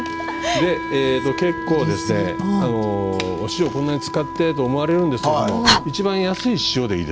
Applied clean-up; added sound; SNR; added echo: none; Fire + Wind instrument, woodwind instrument; 6 dB; none.